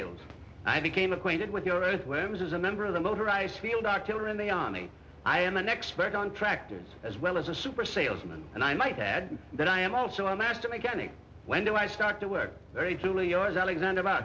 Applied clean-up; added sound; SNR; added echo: none; none; none; none.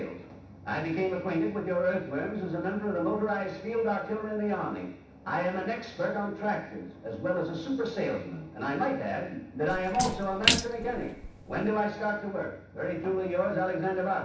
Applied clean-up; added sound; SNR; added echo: none; Splash, splatter; 4 dB; reverberation time 0.7 s.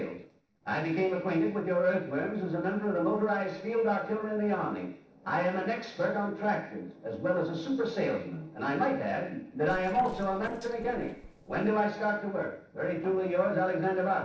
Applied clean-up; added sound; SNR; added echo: neural separator model SepFormer DNS4.